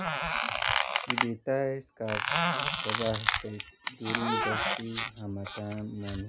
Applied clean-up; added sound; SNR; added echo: none; Squeak; -4 dB; none.